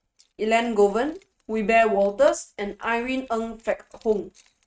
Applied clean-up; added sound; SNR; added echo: neural mask model RNNoise.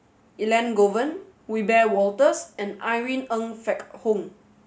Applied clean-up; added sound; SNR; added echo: none; none; none; none.